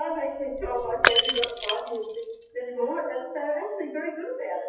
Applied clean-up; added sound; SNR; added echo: classical method WPE with log-MMSE.